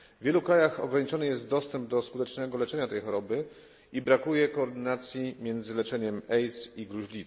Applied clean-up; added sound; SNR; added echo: none; none; none; none.